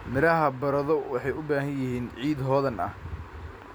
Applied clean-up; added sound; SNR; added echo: none; none; none; none.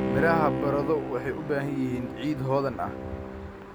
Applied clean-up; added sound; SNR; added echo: none; Bowed string instrument; 3 dB; none.